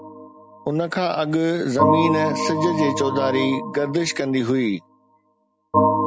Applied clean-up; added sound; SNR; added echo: none; Organ; 2 dB; none.